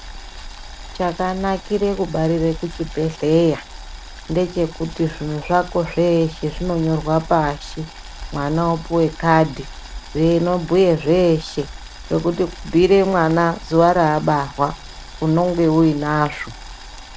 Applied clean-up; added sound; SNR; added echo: none; Boiling; 15 dB; none.